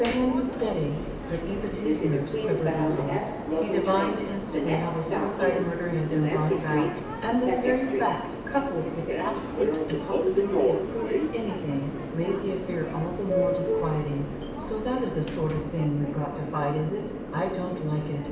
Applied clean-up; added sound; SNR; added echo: none; Subway, metro, underground; 1 dB; reverberation time 0.8 s.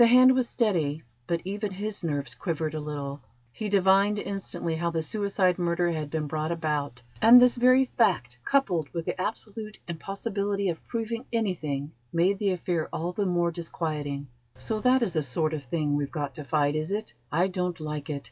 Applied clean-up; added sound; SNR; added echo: none; none; none; none.